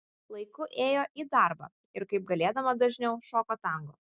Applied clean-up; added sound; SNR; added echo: none; none; none; none.